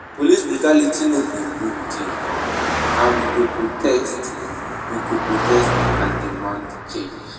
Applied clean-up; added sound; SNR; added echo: none; Car passing by; 3 dB; reverberation time 2.2 s.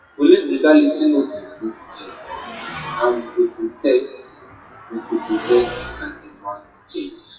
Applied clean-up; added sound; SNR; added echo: classical method WPE with log-MMSE.